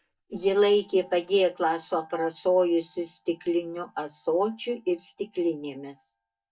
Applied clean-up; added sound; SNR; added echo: neural mask model DeepFilterNet 3.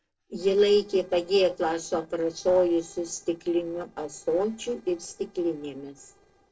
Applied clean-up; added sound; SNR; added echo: neural separator model SepFormer DNS4.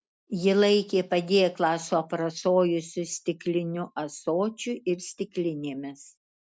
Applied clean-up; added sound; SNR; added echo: none; none; none; none.